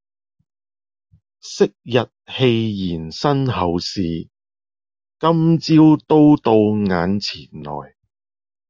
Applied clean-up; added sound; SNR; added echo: none; none; none; none.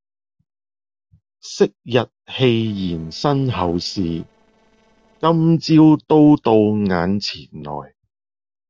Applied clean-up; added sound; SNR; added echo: neural separator model SepFormer DNS4.